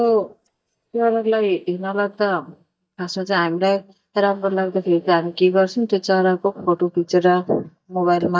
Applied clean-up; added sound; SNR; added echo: neural mask model DeepFilterNet 3.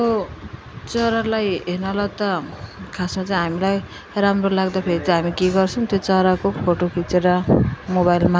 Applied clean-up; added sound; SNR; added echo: none; none; none; none.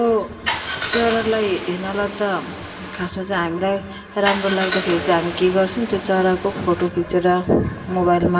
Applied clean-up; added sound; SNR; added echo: none; Car; 8 dB; reverberation time 1.7 s.